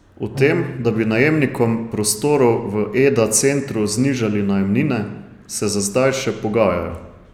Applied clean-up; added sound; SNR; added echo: none; Bowed string instrument; 15 dB; none.